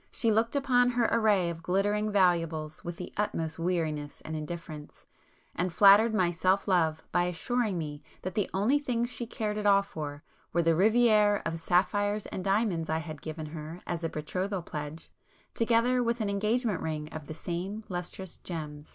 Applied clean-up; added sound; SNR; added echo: none; none; none; none.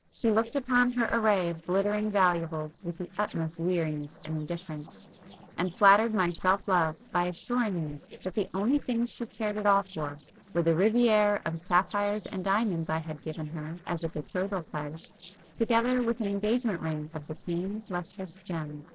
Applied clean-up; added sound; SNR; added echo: neural separator model SepFormer DNS4.